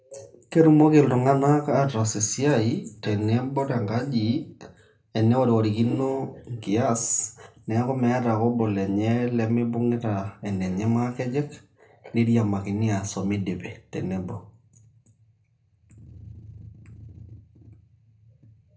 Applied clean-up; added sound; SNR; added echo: none; none; none; reverberation time 0.3 s.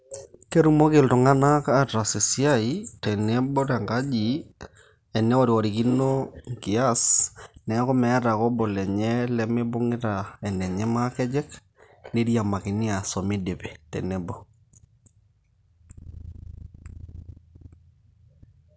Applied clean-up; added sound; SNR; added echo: none; none; none; none.